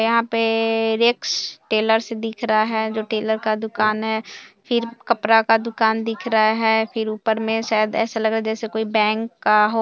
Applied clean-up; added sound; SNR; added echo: none; none; none; none.